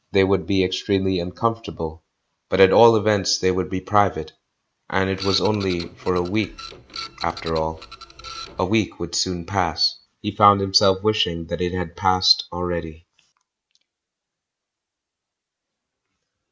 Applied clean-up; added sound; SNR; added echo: none; Printer; 13 dB; none.